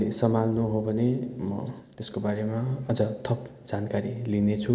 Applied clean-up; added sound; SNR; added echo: none; none; none; none.